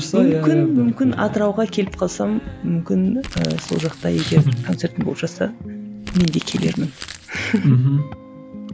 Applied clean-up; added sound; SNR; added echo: none; Crumpling, crinkling; 15 dB; none.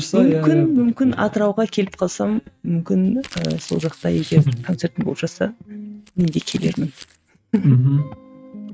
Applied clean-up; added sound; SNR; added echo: neural mask model RNNoise.